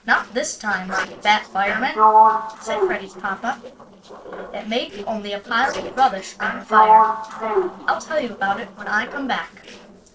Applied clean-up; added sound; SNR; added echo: neural separator model SepFormer DNS4.